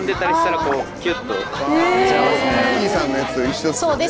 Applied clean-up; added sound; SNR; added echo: none; none; none; none.